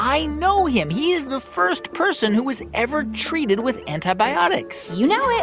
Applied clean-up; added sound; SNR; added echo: none; none; none; none.